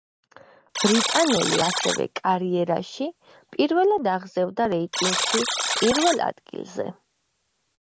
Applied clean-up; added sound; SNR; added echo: none; Alarm; 4 dB; none.